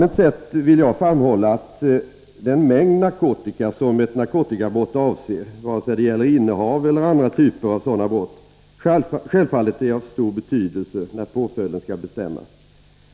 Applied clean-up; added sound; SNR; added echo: none; none; none; none.